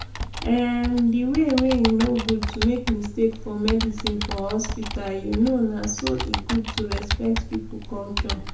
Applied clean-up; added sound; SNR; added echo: none; Computer keyboard; 6 dB; reverberation time 0.6 s.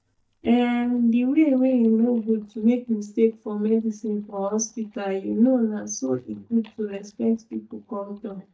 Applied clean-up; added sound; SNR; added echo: neural mask model DeepFilterNet 3.